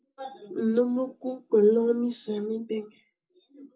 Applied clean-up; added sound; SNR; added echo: none; none; none; reverberation time 0.2 s.